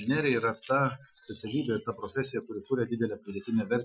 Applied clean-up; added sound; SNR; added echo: classical method Wiener filter.